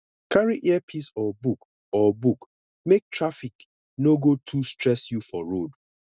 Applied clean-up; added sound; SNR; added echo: none; none; none; none.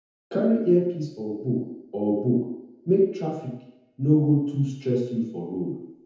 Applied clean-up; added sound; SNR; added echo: none; none; none; reverberation time 0.9 s.